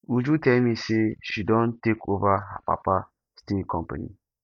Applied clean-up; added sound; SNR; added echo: neural mask model DeepFilterNet 3.